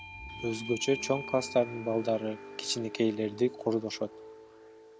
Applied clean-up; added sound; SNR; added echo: none; Car + Bell / Doorbell; 13 dB; none.